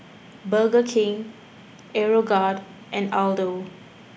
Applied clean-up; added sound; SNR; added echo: none; none; none; none.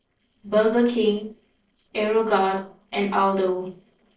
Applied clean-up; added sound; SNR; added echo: neural separator model SepFormer DNS4.